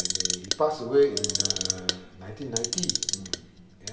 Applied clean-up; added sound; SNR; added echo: none; Clock; 1 dB; reverberation time 2.3 s.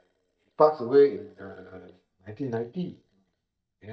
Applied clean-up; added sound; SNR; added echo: neural mask model DeepFilterNet 3.